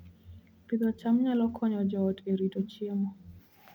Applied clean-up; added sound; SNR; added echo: none; none; none; none.